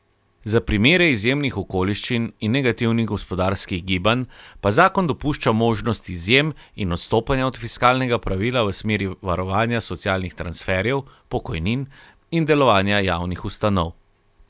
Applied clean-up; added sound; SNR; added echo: none; none; none; none.